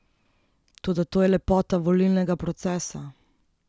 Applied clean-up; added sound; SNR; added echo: none; none; none; none.